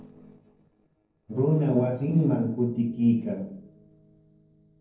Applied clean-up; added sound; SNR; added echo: neural separator model SepFormer DNS4.